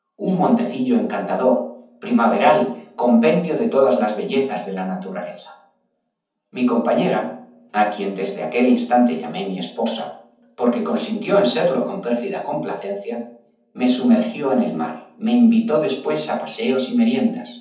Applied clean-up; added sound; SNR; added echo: none; none; none; reverberation time 0.6 s.